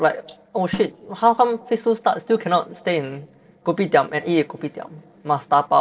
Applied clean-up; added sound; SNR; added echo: neural separator model SepFormer DNS4.